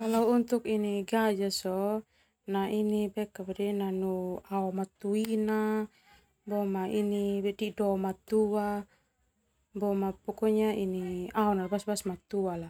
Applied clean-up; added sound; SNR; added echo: none; none; none; none.